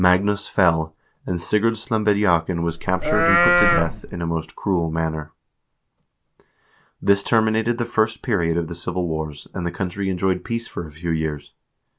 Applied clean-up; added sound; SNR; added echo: none; Livestock, farm animals, working animals; -3 dB; none.